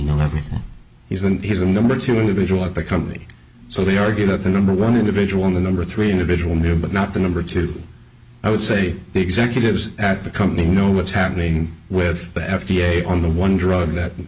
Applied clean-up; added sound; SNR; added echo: none; none; none; none.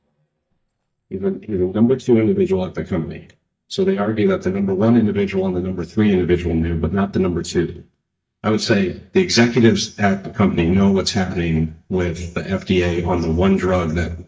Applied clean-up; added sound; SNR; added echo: neural mask model DeepFilterNet 3.